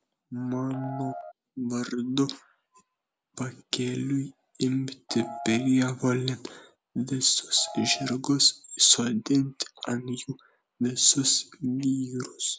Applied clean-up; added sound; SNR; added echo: none; Piano; 11 dB; none.